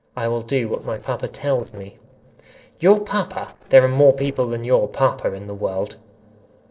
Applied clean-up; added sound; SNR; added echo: neural separator model SepFormer DNS4.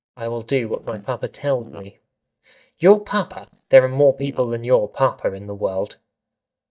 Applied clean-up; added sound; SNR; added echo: neural mask model DeepFilterNet 3.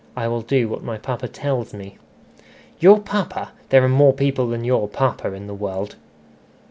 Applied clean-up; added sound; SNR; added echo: none; none; none; none.